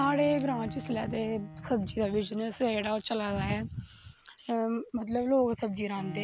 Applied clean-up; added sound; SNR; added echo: none; Bowed string instrument; 15 dB; none.